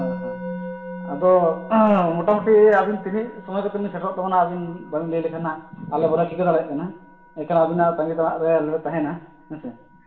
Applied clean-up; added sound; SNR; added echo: none; Musical instrument; 16 dB; reverberation time 0.7 s.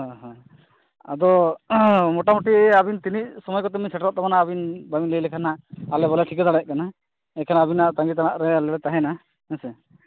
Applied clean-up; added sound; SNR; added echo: none; none; none; none.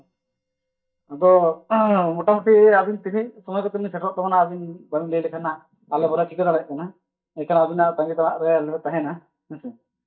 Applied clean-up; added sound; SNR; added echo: neural mask model DeepFilterNet 3.